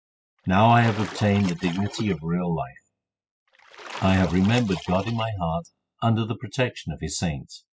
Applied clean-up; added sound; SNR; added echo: classical method spectral subtraction.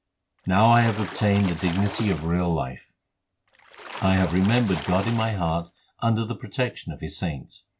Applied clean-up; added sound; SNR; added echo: none; Splash, splatter; 13 dB; none.